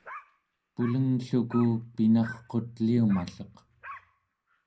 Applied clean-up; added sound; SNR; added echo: none; Dog; 20 dB; reverberation time 0.2 s.